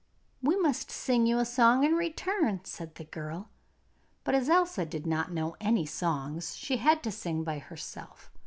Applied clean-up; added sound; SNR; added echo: none; none; none; none.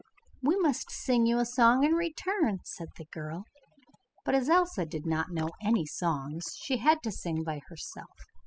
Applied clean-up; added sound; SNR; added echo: classical method spectral subtraction.